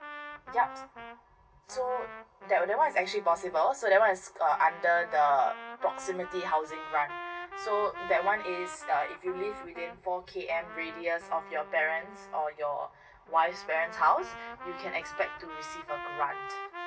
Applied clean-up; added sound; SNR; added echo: none; Trumpet; 13 dB; reverberation time 0.1 s.